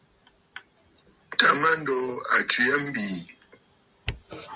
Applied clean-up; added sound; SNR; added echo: none; none; none; none.